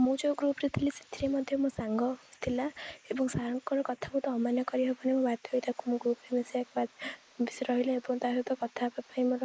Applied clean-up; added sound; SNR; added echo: neural mask model Resemble Enhance denoiser.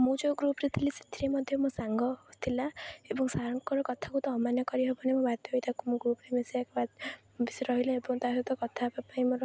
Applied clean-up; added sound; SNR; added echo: none; none; none; none.